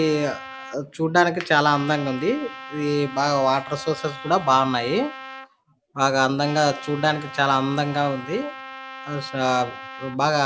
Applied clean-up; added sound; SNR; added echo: none; Trumpet; 15 dB; none.